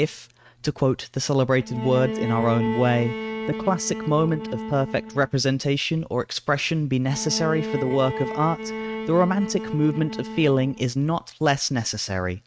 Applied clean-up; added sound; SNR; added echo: neural mask model RNNoise.